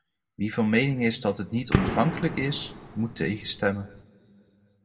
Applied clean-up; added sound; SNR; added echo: none; Gunshot, gunfire; 4 dB; reverberation time 0.7 s.